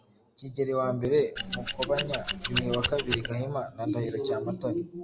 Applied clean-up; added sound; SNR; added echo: none; Scissors; -3 dB; none.